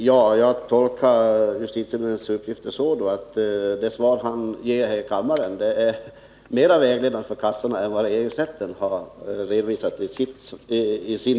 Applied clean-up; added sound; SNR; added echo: none; none; none; none.